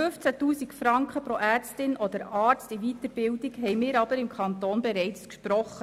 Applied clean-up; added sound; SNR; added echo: none; none; none; none.